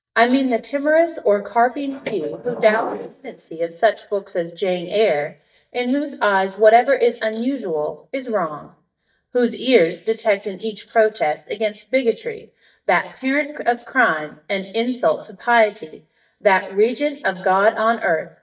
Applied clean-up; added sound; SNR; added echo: neural mask model DeepFilterNet 3.